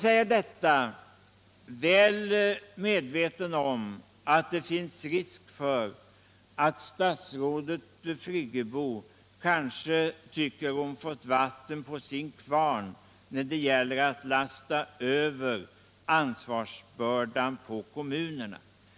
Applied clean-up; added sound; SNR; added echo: none; none; none; none.